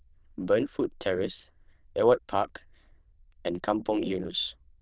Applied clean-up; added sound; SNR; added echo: neural diffusion model UNIVERSE++.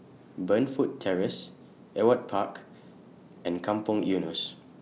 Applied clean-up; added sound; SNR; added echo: none; none; none; none.